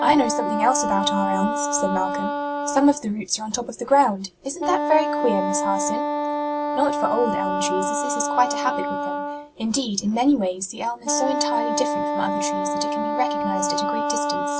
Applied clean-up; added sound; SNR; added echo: none; Wind instrument, woodwind instrument; 1 dB; none.